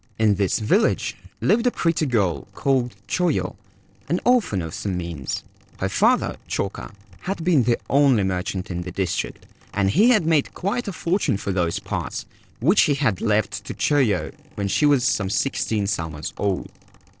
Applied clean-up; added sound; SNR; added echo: neural separator model SepFormer DNS4.